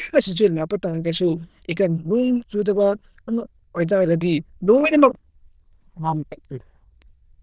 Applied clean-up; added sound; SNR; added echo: neural diffusion model UNIVERSE++.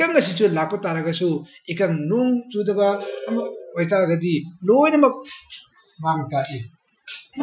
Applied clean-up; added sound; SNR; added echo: classical method Wiener filter.